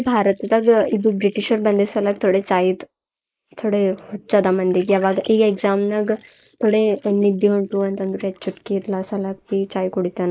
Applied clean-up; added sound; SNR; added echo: neural mask model Resemble Enhance denoiser.